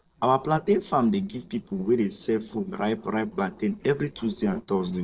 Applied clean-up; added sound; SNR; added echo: neural separator model SepFormer DNS4.